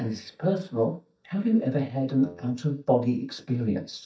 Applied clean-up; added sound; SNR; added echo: neural mask model DeepFilterNet 3.